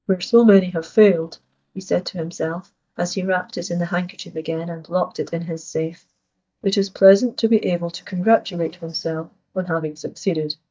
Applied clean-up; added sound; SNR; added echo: neural mask model DeepFilterNet 3.